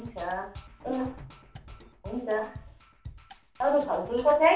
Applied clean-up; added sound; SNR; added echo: none; Percussion; 18 dB; reverberation time 0.3 s.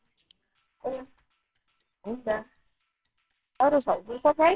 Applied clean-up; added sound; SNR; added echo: neural separator model SepFormer WHAMR!.